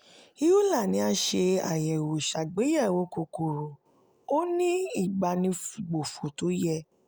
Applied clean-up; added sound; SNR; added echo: none; none; none; none.